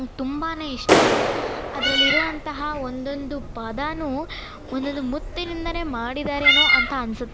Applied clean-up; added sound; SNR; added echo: none; Clapping + Meow; -4 dB; none.